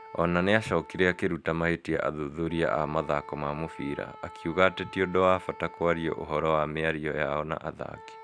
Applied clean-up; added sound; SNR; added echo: none; Wind instrument, woodwind instrument; 20 dB; none.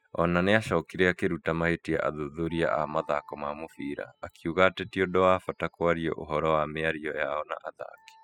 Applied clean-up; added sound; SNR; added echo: classical method spectral subtraction.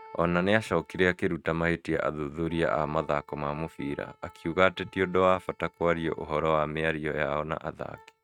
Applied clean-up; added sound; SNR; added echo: neural mask model RNNoise.